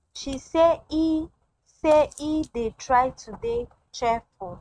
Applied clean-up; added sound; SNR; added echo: neural mask model RNNoise.